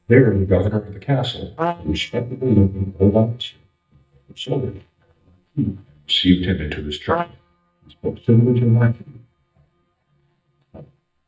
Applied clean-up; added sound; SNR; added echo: neural mask model DeepFilterNet 3.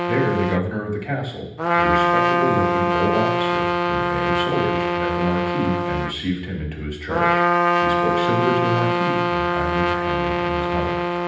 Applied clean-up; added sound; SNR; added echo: none; Trumpet; -5 dB; reverberation time 0.9 s.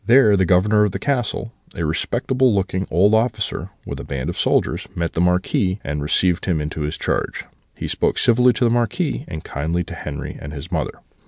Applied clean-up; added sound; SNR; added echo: none; none; none; none.